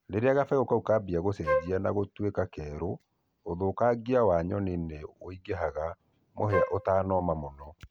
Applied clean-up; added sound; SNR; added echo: none; Wind instrument, woodwind instrument; 1 dB; none.